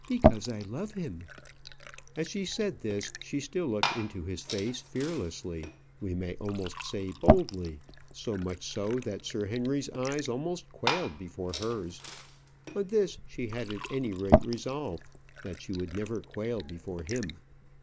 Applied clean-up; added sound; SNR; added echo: none; Liquid; 0 dB; none.